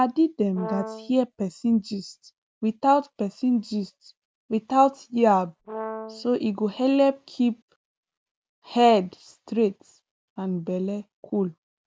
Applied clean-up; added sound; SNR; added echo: none; Brass instrument; 11 dB; none.